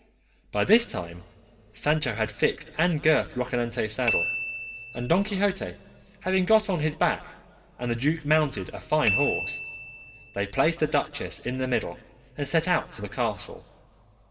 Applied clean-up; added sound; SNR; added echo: none; Bicycle bell; 9 dB; reverberation time 1.9 s.